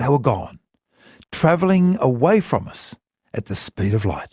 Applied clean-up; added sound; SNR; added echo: none; none; none; none.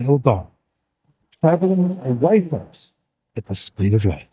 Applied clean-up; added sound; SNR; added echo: neural mask model DeepFilterNet 3.